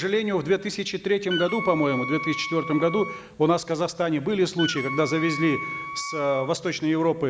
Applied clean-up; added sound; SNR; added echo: none; Wind instrument, woodwind instrument; 9 dB; none.